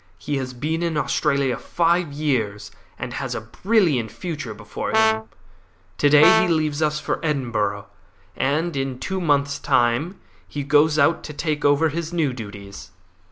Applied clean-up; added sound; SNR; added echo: none; Brass instrument; 2 dB; none.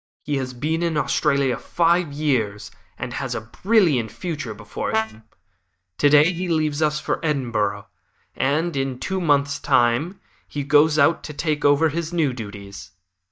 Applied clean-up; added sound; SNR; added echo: neural mask model DeepFilterNet 3.